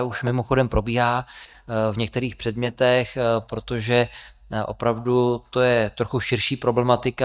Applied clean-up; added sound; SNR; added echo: neural mask model DeepFilterNet 3.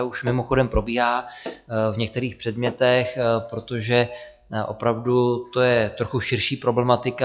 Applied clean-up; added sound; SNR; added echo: classical method log-MMSE.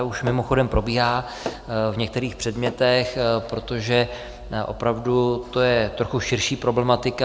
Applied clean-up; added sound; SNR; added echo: none; Tap / Hammer; 15 dB; none.